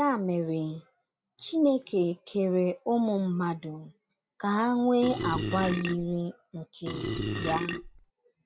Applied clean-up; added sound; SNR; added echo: none; Burping, eructation; 4 dB; none.